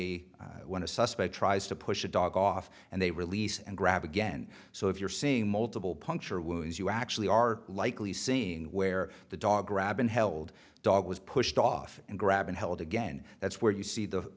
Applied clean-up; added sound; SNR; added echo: none; none; none; none.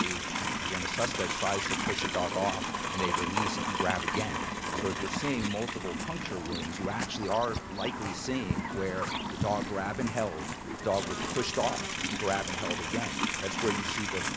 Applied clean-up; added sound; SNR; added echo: none; Livestock, farm animals, working animals; -1 dB; none.